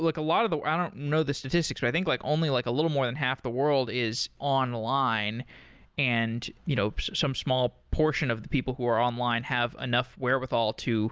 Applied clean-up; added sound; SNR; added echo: none; none; none; none.